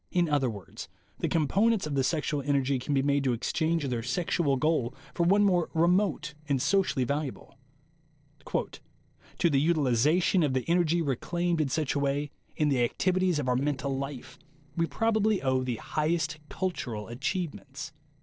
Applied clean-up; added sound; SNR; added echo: neural separator model SepFormer DNS4.